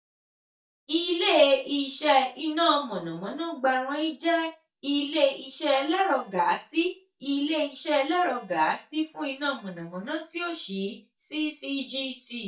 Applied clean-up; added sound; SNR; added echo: neural mask model DeepFilterNet 3.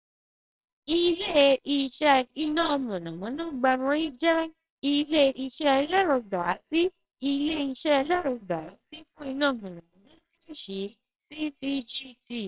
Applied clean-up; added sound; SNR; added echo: neural separator model SepFormer WHAMR!.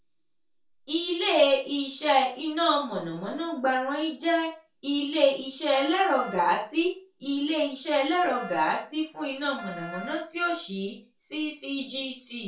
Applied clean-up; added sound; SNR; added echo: none; Wind instrument, woodwind instrument; 14 dB; reverberation time 0.3 s.